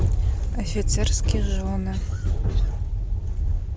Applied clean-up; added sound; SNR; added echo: none; none; none; none.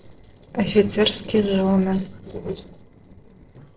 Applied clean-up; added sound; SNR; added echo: neural separator model SepFormer DNS4.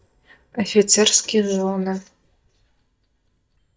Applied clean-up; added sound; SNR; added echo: neural mask model DeepFilterNet 3.